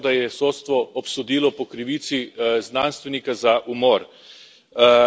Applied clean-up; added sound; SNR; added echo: none; none; none; none.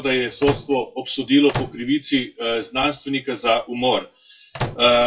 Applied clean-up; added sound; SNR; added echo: classical method WPE with log-MMSE.